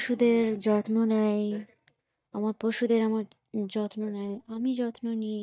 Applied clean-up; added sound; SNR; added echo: neural mask model DeepFilterNet 3.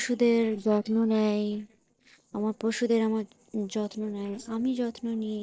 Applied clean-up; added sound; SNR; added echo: neural separator model SepFormer DNS4.